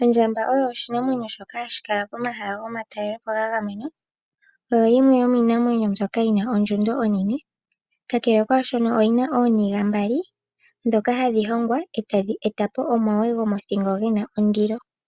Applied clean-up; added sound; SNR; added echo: none; none; none; none.